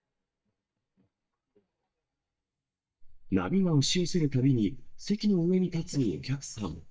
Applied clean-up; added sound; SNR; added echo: neural mask model DeepFilterNet 3.